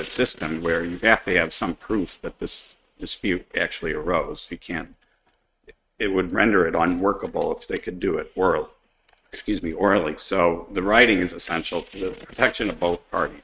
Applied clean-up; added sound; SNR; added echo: neural mask model RNNoise.